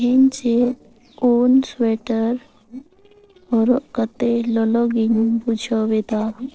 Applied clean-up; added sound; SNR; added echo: neural separator model SepFormer DNS4.